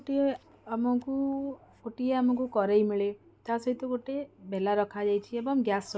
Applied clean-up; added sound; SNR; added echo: none; none; none; none.